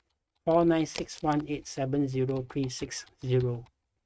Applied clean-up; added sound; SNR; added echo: neural mask model RNNoise.